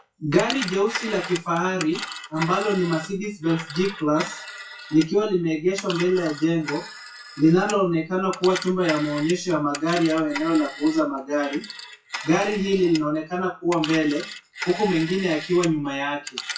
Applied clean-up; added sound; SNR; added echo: classical method WPE with log-MMSE.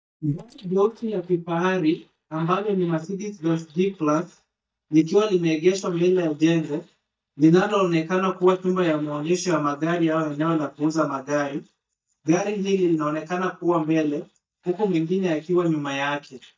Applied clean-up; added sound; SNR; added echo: neural mask model DeepFilterNet 3.